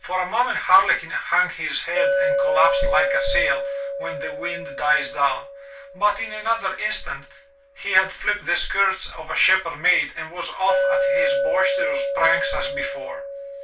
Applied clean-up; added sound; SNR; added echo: none; Chink, clink; 3 dB; reverberation time 0.2 s.